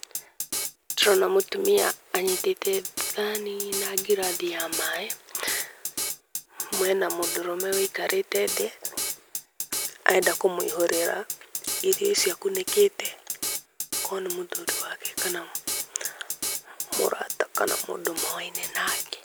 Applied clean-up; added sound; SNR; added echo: none; Drum kit; 5 dB; none.